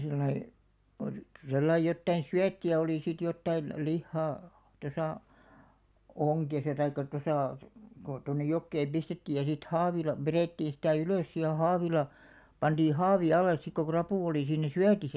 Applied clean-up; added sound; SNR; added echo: none; none; none; none.